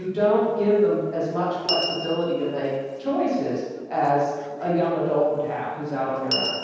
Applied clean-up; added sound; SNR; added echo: none; Door / Bell; 11 dB; reverberation time 1.2 s.